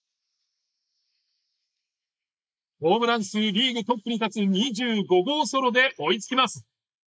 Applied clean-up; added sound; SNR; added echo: neural mask model Resemble Enhance denoiser.